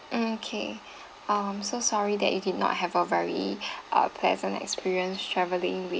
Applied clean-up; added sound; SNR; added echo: none; none; none; none.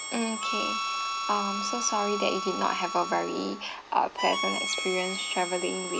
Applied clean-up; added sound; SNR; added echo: none; Harmonica; 3 dB; none.